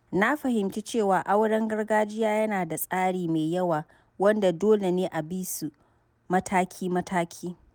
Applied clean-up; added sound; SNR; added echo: none; none; none; none.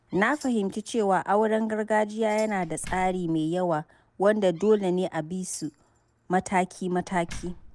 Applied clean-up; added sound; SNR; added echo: none; Tambourine + Slam; 19 dB; none.